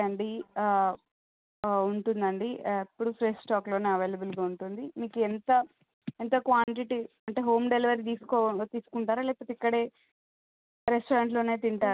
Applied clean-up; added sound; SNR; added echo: none; none; none; none.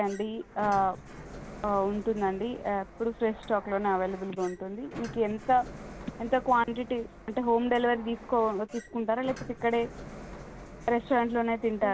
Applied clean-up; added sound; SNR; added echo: none; Sliding door; 16 dB; none.